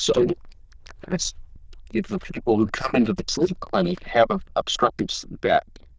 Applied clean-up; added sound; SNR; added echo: neural diffusion model UNIVERSE++.